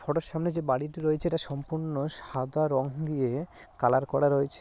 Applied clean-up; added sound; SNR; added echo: none; none; none; none.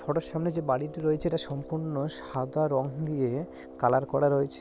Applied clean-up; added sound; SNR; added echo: none; Brass instrument; 16 dB; none.